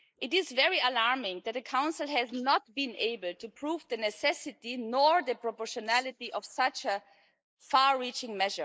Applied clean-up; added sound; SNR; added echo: neural mask model Resemble Enhance denoiser.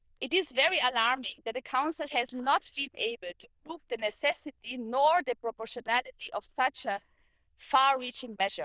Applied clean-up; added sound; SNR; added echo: neural diffusion model UNIVERSE++.